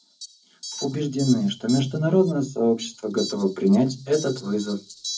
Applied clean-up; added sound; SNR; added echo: none; Fowl; 15 dB; reverberation time 0.3 s.